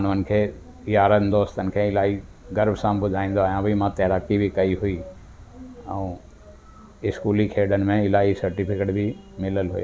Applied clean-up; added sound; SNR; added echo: none; none; none; none.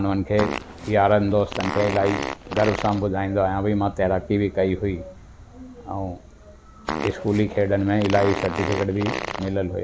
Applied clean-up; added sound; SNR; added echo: none; Fart; 7 dB; none.